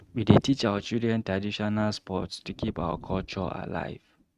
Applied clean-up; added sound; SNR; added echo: neural mask model RNNoise.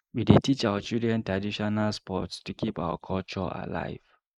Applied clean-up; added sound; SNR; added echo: neural mask model Resemble Enhance denoiser.